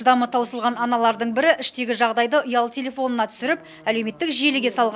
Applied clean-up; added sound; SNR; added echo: none; none; none; none.